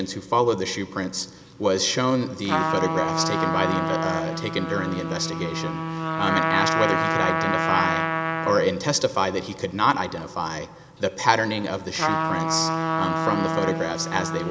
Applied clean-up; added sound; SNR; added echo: none; Trumpet; 2 dB; none.